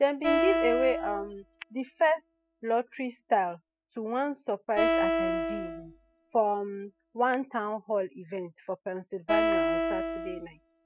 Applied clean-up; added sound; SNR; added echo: classical method spectral subtraction.